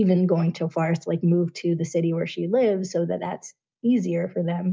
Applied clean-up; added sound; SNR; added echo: none; none; none; none.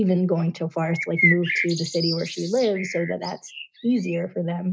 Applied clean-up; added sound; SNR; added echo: neural mask model RNNoise.